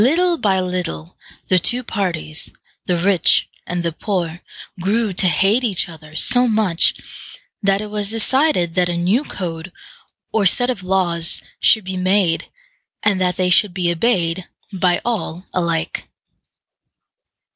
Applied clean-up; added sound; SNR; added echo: none; none; none; none.